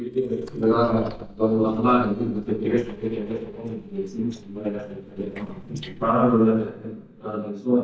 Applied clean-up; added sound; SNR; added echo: neural mask model DeepFilterNet 3.